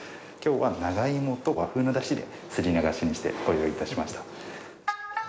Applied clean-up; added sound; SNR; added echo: none; none; none; none.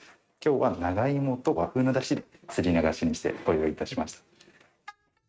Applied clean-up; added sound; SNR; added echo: neural mask model RNNoise.